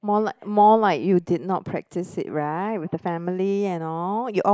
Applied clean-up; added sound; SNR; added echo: neural mask model Resemble Enhance denoiser.